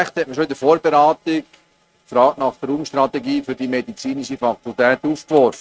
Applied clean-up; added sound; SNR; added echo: neural mask model RNNoise.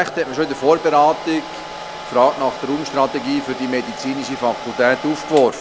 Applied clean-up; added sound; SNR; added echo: none; Domestic sounds, home sounds; 12 dB; none.